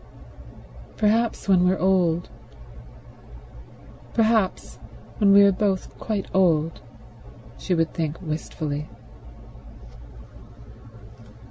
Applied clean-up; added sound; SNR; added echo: none; none; none; none.